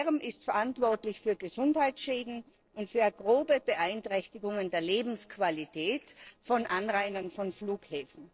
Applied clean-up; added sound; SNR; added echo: neural separator model SepFormer DNS4.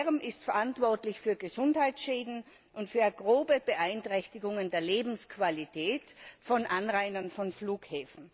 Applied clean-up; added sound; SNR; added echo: none; none; none; none.